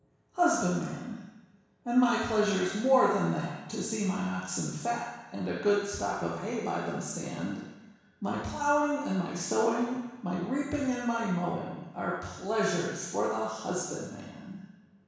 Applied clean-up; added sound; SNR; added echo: none; none; none; reverberation time 1.1 s.